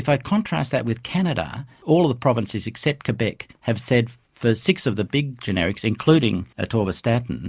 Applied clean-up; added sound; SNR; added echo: none; none; none; none.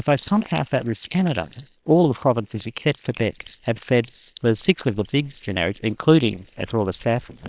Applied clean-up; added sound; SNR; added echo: neural separator model SepFormer WHAM!.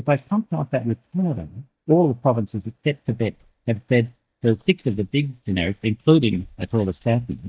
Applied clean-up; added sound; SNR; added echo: neural mask model DeepFilterNet 3.